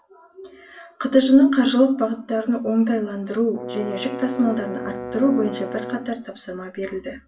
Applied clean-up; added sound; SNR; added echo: none; Bowed string instrument; 11 dB; reverberation time 0.1 s.